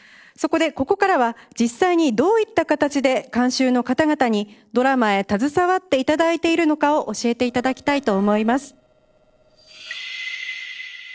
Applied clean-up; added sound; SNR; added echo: neural separator model SepFormer DNS4.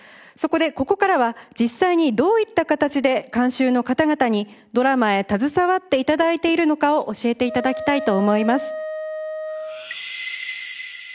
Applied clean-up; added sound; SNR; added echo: none; Wind instrument, woodwind instrument; 10 dB; none.